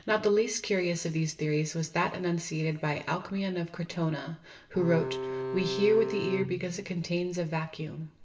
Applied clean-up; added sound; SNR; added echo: none; Bowed string instrument; 5 dB; reverberation time 0.6 s.